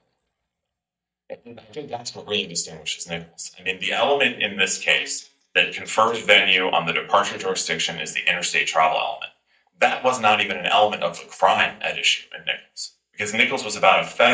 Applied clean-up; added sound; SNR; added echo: neural mask model DeepFilterNet 3.